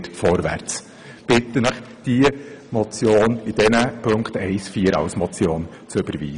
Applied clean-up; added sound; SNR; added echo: none; none; none; none.